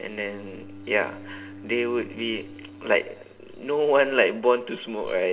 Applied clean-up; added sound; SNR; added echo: none; Bowed string instrument; 19 dB; reverberation time 1.2 s.